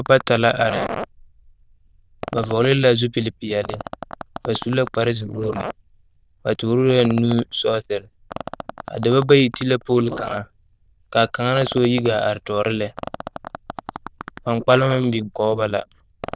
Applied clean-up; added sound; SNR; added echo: neural diffusion model UNIVERSE++.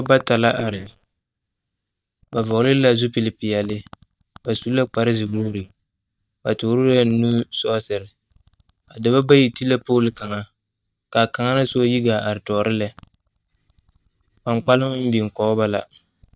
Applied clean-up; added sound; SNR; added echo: neural mask model DeepFilterNet 3.